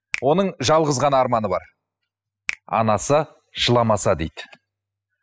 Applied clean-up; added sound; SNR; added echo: classical method spectral subtraction.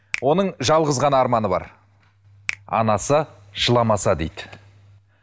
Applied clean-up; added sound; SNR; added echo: none; Finger snapping; 18 dB; none.